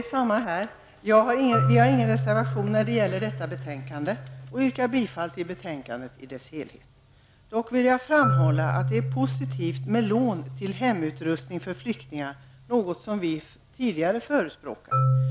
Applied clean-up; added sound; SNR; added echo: none; Marimba, xylophone; 4 dB; none.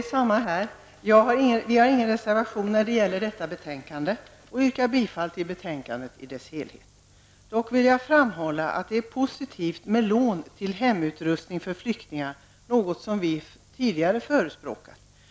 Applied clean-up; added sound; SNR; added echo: none; none; none; none.